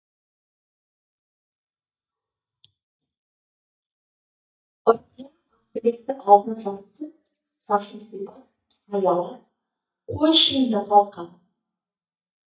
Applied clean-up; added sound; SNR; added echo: neural mask model DeepFilterNet 3.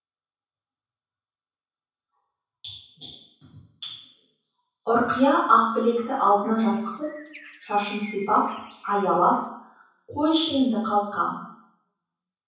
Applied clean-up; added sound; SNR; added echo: none; Bird; 20 dB; reverberation time 0.7 s.